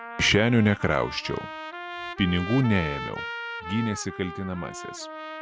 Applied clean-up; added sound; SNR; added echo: none; Trumpet; 10 dB; none.